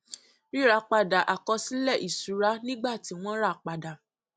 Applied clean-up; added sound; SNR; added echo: none; none; none; none.